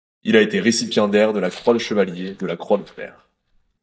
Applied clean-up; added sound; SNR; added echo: neural mask model DeepFilterNet 3.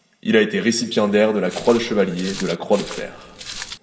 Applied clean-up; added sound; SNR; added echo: none; Walk, footsteps; 14 dB; reverberation time 1.1 s.